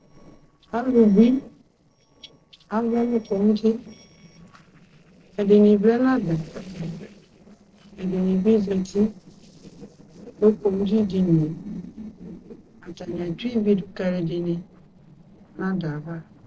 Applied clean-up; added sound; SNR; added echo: neural separator model SepFormer DNS4.